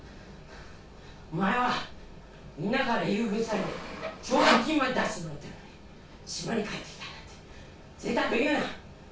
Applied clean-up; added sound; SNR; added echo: none; Sawing; 0 dB; reverberation time 0.3 s.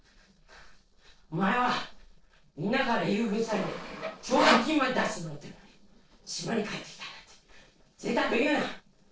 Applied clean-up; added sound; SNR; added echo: neural separator model SepFormer DNS4.